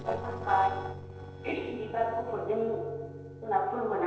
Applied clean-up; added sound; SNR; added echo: neural separator model SepFormer DNS4.